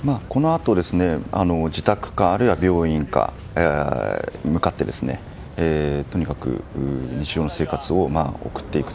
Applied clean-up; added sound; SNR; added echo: none; none; none; none.